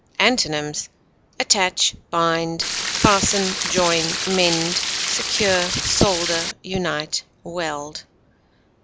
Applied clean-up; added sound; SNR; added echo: none; Stream; 2 dB; none.